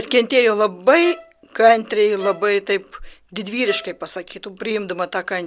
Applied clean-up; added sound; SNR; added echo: none; Bowed string instrument; 18 dB; none.